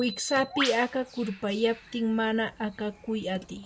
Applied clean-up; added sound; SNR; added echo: none; Bird; 12 dB; none.